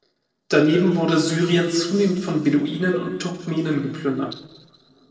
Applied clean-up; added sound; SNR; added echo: neural separator model SepFormer DNS4.